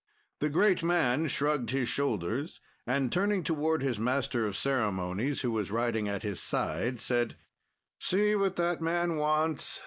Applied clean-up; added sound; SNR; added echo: neural mask model Resemble Enhance denoiser.